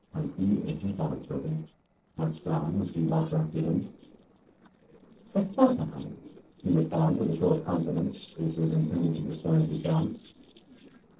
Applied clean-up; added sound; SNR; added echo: neural separator model SepFormer DNS4.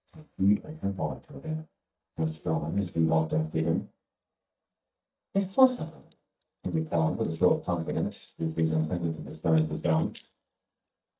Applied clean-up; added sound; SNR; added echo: neural mask model DeepFilterNet 3.